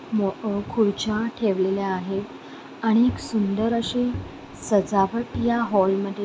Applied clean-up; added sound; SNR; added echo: none; Bowed string instrument; 12 dB; none.